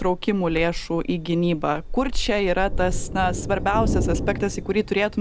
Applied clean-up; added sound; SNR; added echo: none; Thunder; 4 dB; none.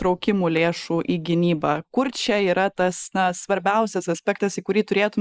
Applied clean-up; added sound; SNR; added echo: neural mask model Resemble Enhance denoiser.